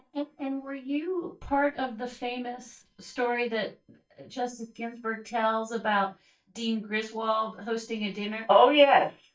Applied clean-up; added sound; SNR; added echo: neural mask model DeepFilterNet 3.